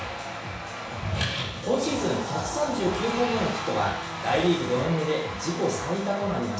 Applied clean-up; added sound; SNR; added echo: none; Bus / Engine; 19 dB; reverberation time 0.7 s.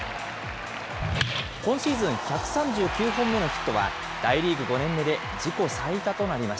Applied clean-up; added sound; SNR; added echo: none; none; none; none.